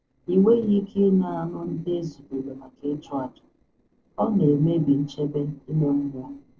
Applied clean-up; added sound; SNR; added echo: neural separator model SepFormer DNS4.